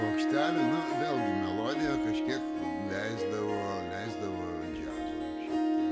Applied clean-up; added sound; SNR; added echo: none; Harp; -5 dB; none.